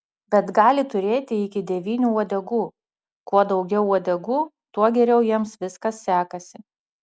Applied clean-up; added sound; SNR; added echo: none; none; none; none.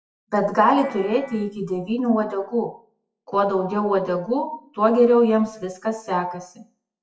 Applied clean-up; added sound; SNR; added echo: classical method WPE with log-MMSE.